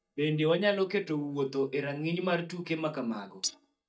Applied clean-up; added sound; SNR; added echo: neural mask model DeepFilterNet 3.